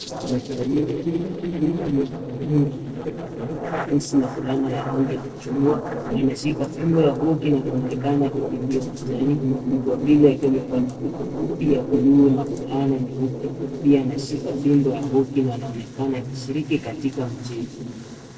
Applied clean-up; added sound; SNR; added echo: neural separator model SepFormer DNS4.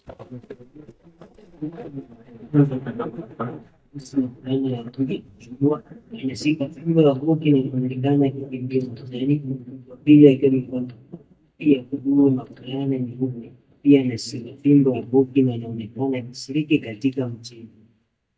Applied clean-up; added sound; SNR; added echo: neural mask model DeepFilterNet 3.